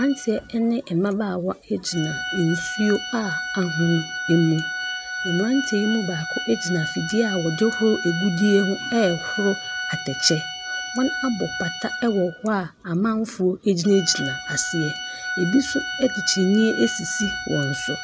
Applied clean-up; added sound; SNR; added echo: none; Organ; 7 dB; none.